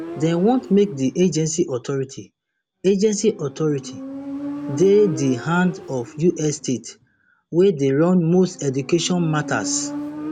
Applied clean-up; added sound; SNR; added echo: none; Motorcycle; 13 dB; none.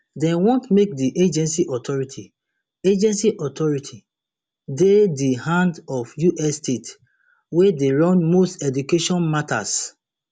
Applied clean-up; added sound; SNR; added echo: none; none; none; none.